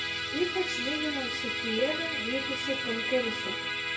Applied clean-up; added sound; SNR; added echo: none; Musical instrument; -1 dB; reverberation time 0.8 s.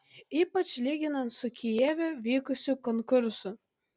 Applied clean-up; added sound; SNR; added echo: none; none; none; none.